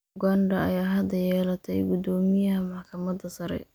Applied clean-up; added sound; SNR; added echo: none; none; none; none.